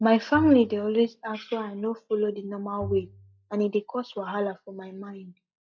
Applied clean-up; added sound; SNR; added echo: classical method log-MMSE.